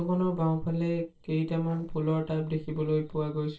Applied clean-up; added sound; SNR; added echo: neural separator model SepFormer DNS4.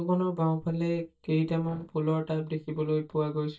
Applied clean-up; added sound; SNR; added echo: neural mask model DeepFilterNet 3.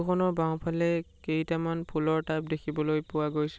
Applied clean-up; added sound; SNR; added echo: none; none; none; none.